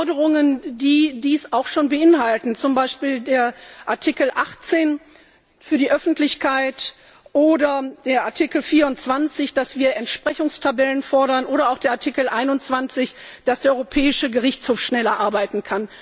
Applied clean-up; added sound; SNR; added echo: none; none; none; none.